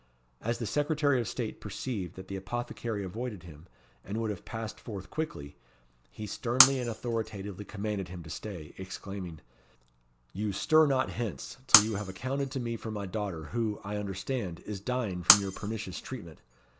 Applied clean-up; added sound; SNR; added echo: none; Shatter; -2 dB; none.